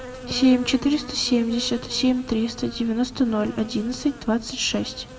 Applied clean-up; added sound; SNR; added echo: none; Insect; 15 dB; reverberation time 0.8 s.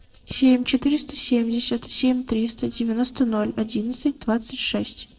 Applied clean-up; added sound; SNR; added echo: neural separator model SepFormer DNS4.